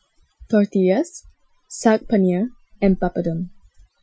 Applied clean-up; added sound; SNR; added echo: classical method Wiener filter.